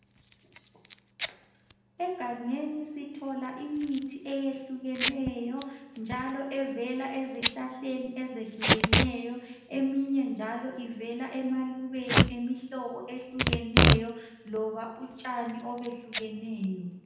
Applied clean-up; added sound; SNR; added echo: none; Packing tape, duct tape / Tearing; -1 dB; reverberation time 0.9 s.